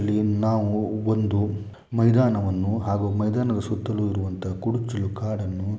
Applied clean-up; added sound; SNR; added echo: none; none; none; none.